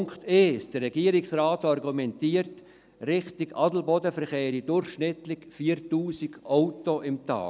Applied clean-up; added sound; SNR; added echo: none; none; none; none.